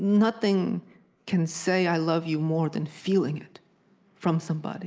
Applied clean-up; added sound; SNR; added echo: neural mask model Resemble Enhance denoiser.